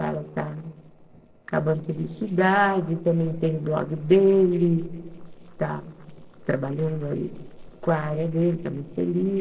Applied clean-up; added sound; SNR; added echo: neural separator model SepFormer DNS4.